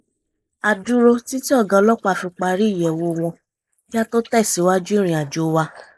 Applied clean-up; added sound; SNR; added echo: neural mask model Resemble Enhance denoiser.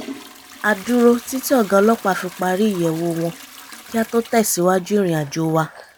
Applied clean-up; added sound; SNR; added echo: none; Trickle, dribble / Toilet flush / Hiss; 19 dB; none.